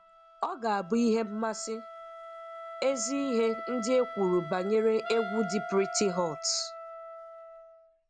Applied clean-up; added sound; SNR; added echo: none; Wind instrument, woodwind instrument + Wind instrument, woodwind instrument; 10 dB; none.